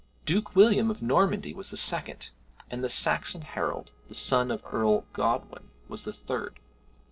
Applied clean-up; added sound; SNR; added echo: neural separator model SepFormer DNS4.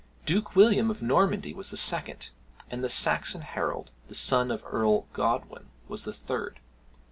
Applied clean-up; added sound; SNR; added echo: none; none; none; none.